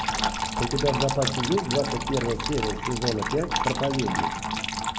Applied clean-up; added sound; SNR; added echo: none; Trickle, dribble / Water tap, faucet; 1 dB; none.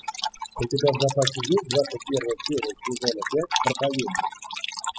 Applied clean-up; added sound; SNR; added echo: classical method spectral subtraction.